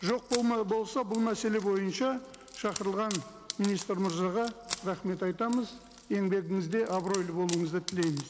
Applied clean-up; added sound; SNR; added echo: none; Wood; 14 dB; none.